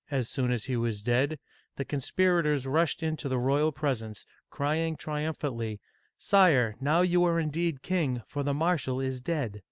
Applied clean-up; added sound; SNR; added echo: none; none; none; none.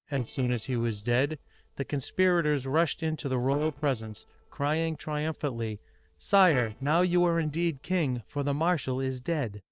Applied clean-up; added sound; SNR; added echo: neural separator model SepFormer DNS4.